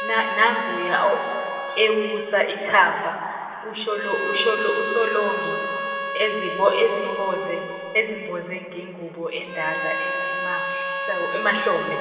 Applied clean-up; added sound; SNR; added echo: none; Harmonica; 5 dB; reverberation time 2.8 s.